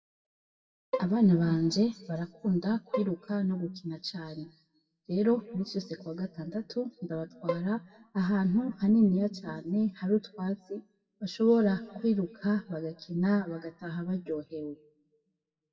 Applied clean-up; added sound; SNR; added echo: classical method WPE with log-MMSE.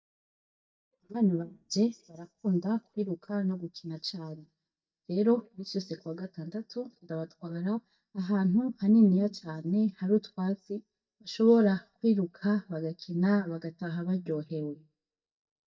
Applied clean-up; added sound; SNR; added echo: neural mask model DeepFilterNet 3.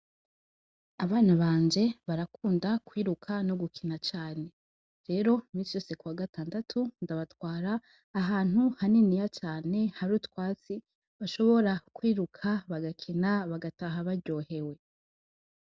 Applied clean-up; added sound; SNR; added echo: none; none; none; none.